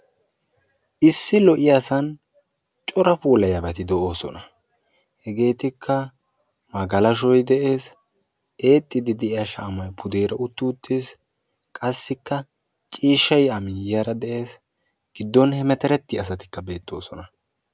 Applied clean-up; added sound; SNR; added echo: none; none; none; none.